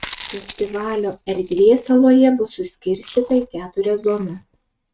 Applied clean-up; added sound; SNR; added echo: neural mask model RNNoise.